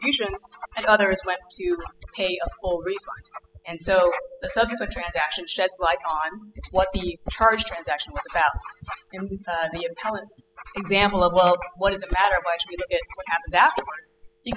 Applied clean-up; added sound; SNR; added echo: classical method spectral subtraction.